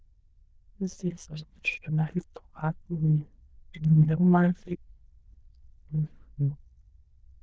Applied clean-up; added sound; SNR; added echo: neural diffusion model UNIVERSE++.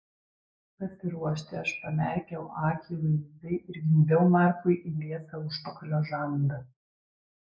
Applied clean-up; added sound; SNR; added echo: neural mask model Resemble Enhance denoiser.